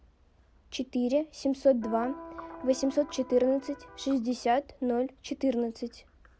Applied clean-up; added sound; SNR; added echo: none; Electric guitar; 15 dB; none.